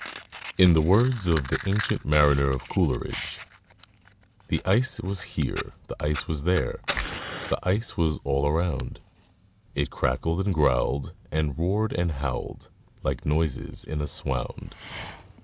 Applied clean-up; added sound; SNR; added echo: none; Fire; 15 dB; none.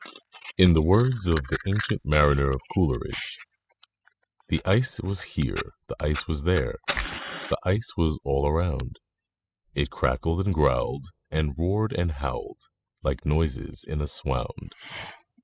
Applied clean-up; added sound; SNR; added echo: classical method spectral subtraction.